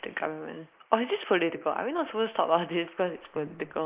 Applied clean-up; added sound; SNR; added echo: neural mask model Resemble Enhance denoiser.